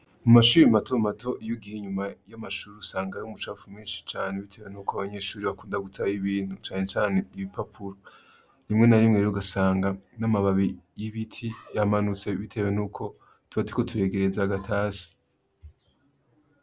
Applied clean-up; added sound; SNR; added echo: none; none; none; none.